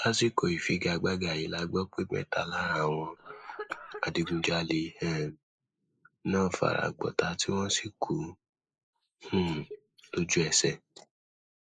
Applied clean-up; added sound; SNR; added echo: neural mask model Resemble Enhance denoiser.